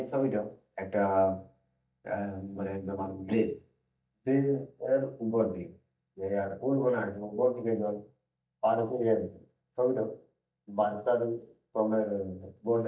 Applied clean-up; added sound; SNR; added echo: neural mask model DeepFilterNet 3.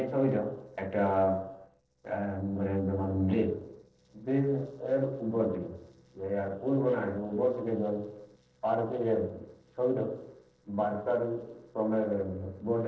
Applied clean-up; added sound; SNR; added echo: neural separator model SepFormer DNS4.